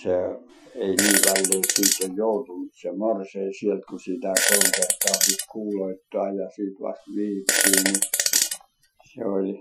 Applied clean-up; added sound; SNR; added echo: classical method Wiener filter.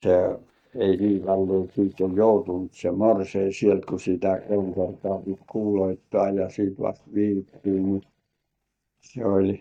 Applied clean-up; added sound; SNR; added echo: neural mask model DeepFilterNet 3.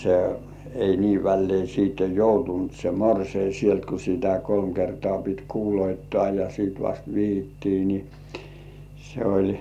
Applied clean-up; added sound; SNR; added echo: none; none; none; none.